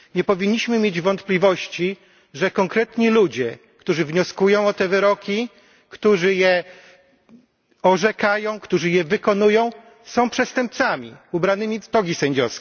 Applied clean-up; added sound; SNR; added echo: none; none; none; none.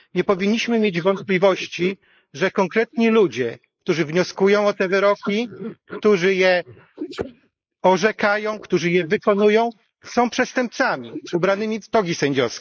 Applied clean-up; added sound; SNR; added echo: neural mask model Resemble Enhance denoiser.